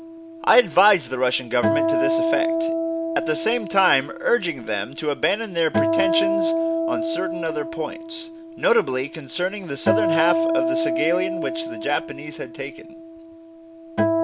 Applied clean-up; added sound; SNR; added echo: none; Acoustic guitar; 1 dB; none.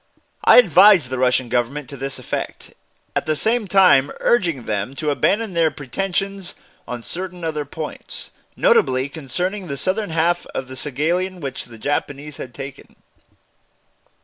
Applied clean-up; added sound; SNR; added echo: none; none; none; none.